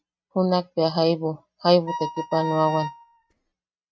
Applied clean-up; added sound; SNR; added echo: neural mask model RNNoise.